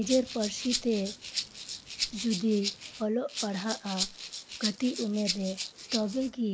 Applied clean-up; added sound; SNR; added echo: neural mask model Resemble Enhance denoiser.